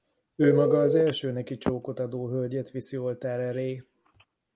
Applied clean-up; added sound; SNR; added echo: none; Telephone; 4 dB; none.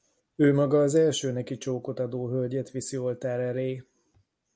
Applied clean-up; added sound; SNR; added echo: none; none; none; none.